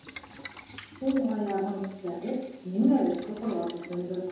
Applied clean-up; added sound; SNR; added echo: none; Boiling; 18 dB; reverberation time 0.9 s.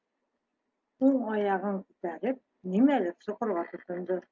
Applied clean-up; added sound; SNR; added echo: none; none; none; none.